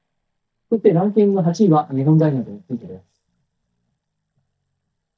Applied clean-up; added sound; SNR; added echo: neural mask model DeepFilterNet 3.